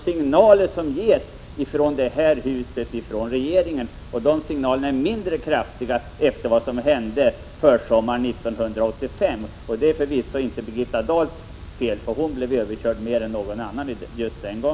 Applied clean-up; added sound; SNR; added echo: none; none; none; none.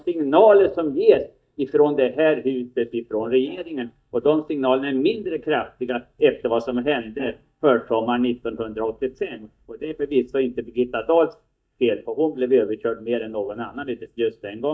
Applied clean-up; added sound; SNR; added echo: neural mask model DeepFilterNet 3.